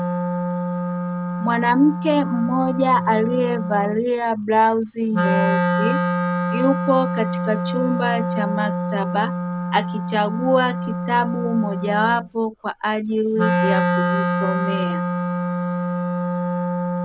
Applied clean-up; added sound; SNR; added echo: none; Wind instrument, woodwind instrument; 1 dB; none.